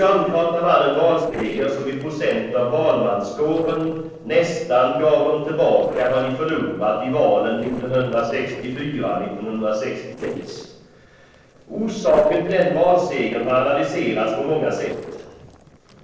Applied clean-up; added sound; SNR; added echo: neural separator model SepFormer DNS4.